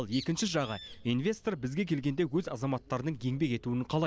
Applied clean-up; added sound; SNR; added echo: none; Bird; 20 dB; none.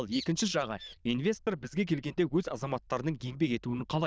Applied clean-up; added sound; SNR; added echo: neural diffusion model UNIVERSE++.